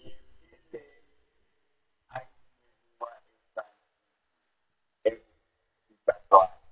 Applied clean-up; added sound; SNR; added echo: neural mask model DeepFilterNet 3.